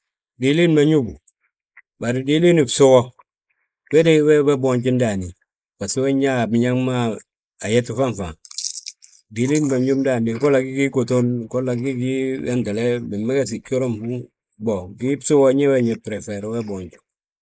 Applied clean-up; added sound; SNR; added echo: neural mask model Resemble Enhance denoiser.